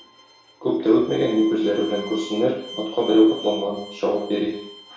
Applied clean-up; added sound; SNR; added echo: none; Bowed string instrument; 18 dB; reverberation time 0.6 s.